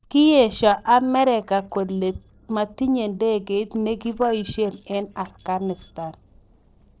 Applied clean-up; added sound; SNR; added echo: neural separator model SepFormer DNS4.